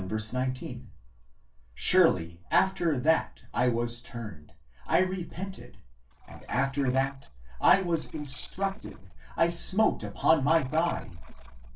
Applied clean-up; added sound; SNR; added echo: neural separator model SepFormer DNS4.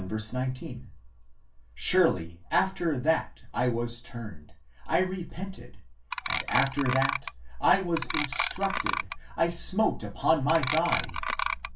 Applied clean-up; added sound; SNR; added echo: none; Clock; 2 dB; reverberation time 0.2 s.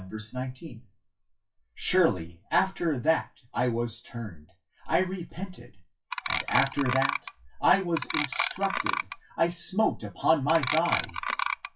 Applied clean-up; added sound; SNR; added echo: classical method WPE with log-MMSE.